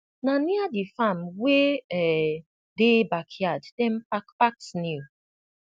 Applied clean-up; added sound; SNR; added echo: none; none; none; none.